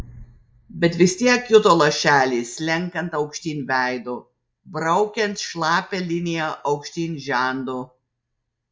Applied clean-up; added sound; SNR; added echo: none; none; none; none.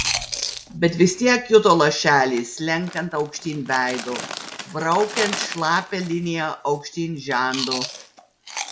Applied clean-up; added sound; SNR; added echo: none; Chewing, mastication; 11 dB; none.